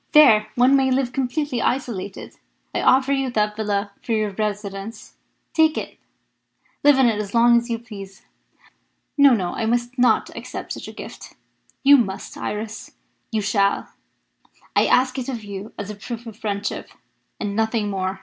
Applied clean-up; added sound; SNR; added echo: none; none; none; none.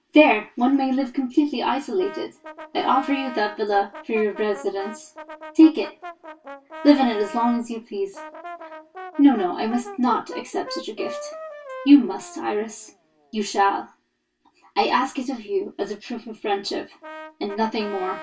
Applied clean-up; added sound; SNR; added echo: none; Brass instrument; 16 dB; reverberation time 0.1 s.